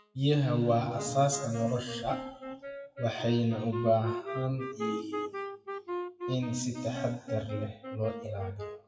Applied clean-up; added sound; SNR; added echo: classical method WPE with log-MMSE.